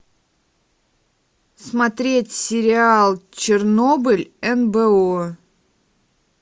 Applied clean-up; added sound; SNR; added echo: none; none; none; none.